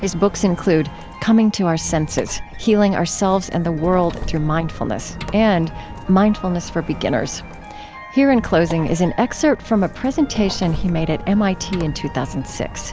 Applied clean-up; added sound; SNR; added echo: none; Squeak; 12 dB; none.